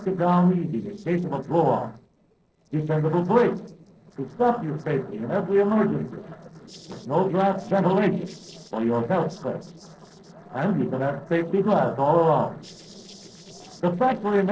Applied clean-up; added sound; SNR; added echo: neural separator model SepFormer DNS4.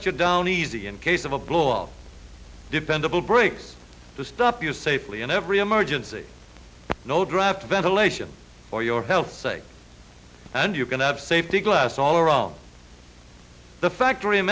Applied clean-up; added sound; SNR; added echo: none; none; none; none.